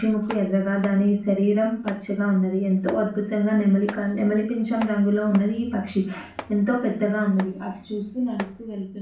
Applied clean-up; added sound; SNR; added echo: none; Domestic sounds, home sounds; 19 dB; reverberation time 0.3 s.